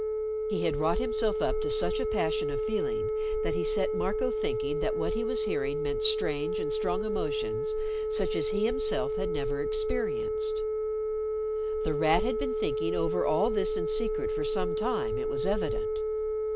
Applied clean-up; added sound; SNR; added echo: none; Telephone; -3 dB; none.